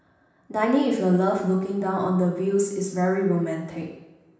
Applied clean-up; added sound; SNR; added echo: none; none; none; reverberation time 0.9 s.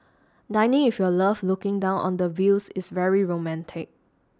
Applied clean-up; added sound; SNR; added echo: none; none; none; none.